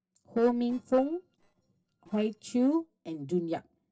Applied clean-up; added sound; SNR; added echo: neural separator model SepFormer DNS4.